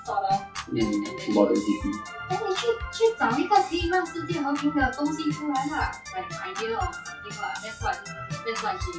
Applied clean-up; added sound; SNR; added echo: classical method WPE with log-MMSE.